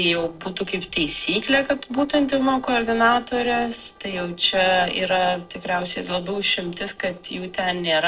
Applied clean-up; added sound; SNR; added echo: neural separator model SepFormer DNS4.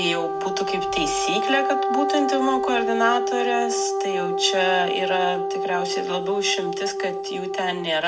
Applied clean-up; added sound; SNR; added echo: none; Wind instrument, woodwind instrument; 0 dB; reverberation time 0.3 s.